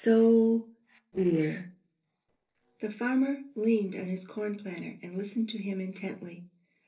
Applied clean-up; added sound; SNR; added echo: neural separator model SepFormer DNS4.